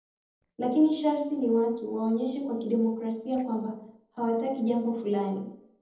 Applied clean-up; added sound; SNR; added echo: neural separator model SepFormer DNS4.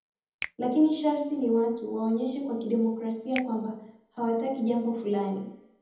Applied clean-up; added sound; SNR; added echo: none; Finger snapping; 18 dB; reverberation time 1.1 s.